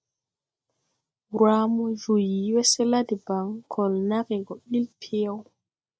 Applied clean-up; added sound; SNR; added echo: none; none; none; none.